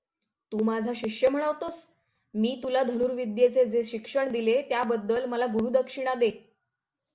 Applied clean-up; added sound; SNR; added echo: none; none; none; none.